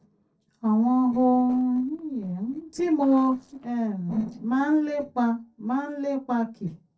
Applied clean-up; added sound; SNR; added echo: neural separator model SepFormer DNS4.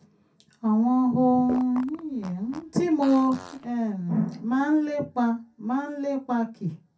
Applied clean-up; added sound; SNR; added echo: none; Fart; 17 dB; reverberation time 0.3 s.